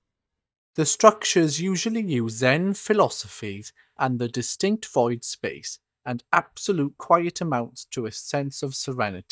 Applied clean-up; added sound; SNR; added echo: neural mask model DeepFilterNet 3.